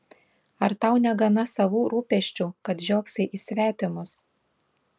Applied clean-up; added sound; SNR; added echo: none; none; none; none.